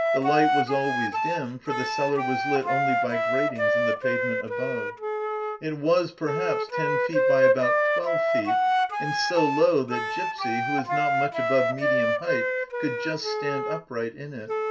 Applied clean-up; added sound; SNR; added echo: none; Wind instrument, woodwind instrument; -3 dB; reverberation time 0.2 s.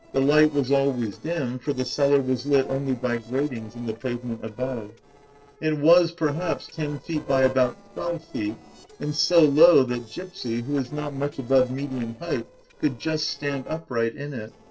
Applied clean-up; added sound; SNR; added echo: neural separator model SepFormer DNS4.